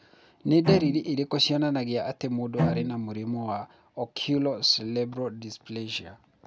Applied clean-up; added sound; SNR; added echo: none; Bowed string instrument; 3 dB; none.